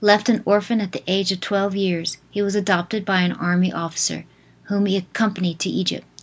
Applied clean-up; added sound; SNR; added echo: none; none; none; none.